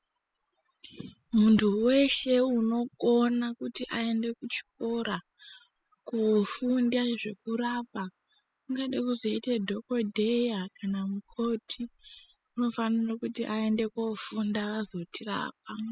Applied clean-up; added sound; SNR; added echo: classical method spectral subtraction.